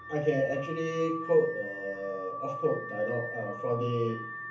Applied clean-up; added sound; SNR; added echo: none; Alarm / Car; 9 dB; reverberation time 0.7 s.